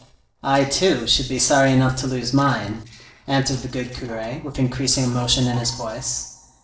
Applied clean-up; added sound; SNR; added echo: neural separator model SepFormer DNS4.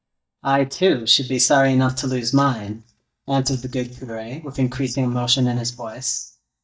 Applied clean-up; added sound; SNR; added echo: neural mask model DeepFilterNet 3.